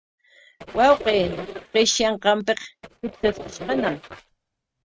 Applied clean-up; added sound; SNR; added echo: neural mask model RNNoise.